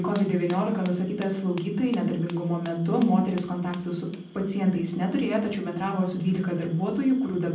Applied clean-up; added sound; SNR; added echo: none; Fire; 20 dB; reverberation time 0.6 s.